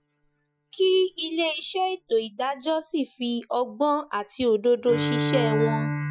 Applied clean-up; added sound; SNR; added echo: classical method Wiener filter.